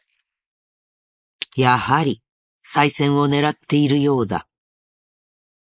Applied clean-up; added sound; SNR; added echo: neural mask model Resemble Enhance denoiser.